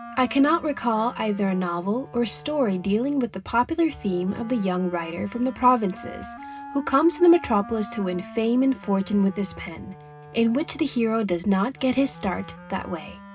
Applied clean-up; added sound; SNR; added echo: none; Wind instrument, woodwind instrument; 18 dB; reverberation time 0.2 s.